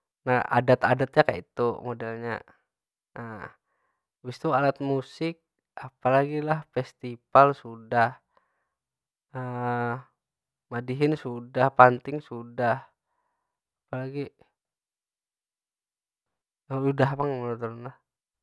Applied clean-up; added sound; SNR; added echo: none; none; none; none.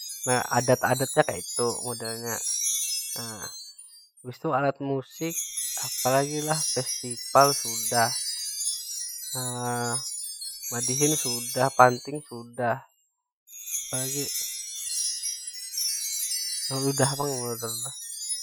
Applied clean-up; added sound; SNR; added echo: classical method Wiener filter.